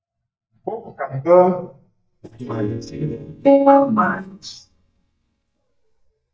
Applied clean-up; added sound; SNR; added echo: neural mask model DeepFilterNet 3.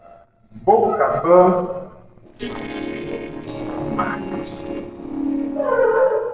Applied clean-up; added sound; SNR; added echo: neural separator model SepFormer DNS4.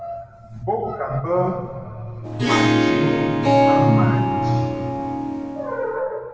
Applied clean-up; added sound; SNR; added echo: none; Harp; -4 dB; reverberation time 2.3 s.